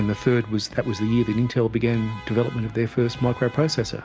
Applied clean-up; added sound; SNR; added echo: none; Alarm; 20 dB; none.